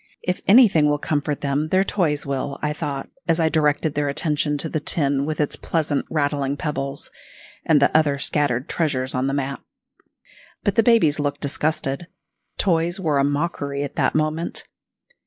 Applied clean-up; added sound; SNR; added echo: neural mask model Resemble Enhance denoiser.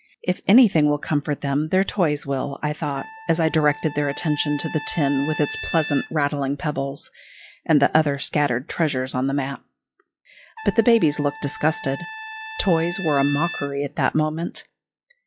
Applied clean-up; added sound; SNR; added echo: classical method log-MMSE.